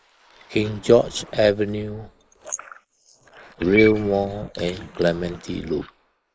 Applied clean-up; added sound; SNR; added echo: neural mask model Resemble Enhance denoiser.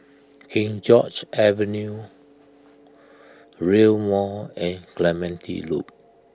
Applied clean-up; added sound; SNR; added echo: none; none; none; none.